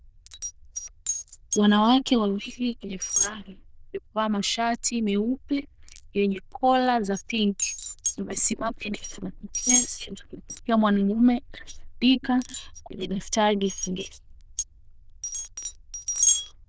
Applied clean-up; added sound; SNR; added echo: neural diffusion model UNIVERSE++.